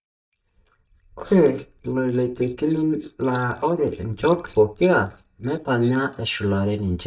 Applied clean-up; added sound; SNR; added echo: neural mask model DeepFilterNet 3.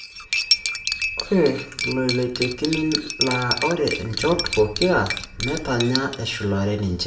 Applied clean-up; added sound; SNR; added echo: none; Cutlery, silverware; 5 dB; reverberation time 0.5 s.